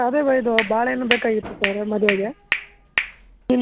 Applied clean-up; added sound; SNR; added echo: none; Hands; 6 dB; none.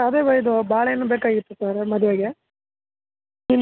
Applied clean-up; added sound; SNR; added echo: none; none; none; none.